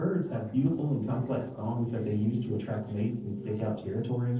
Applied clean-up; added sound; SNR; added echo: neural separator model SepFormer DNS4.